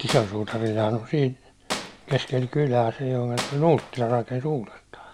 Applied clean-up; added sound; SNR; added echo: none; Wood; 13 dB; none.